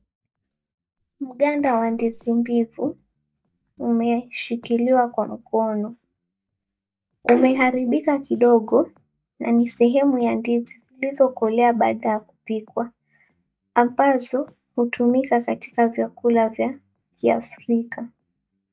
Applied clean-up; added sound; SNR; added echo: neural mask model DeepFilterNet 3.